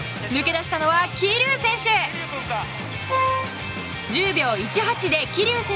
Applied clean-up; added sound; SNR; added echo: none; Wind instrument, woodwind instrument; 1 dB; none.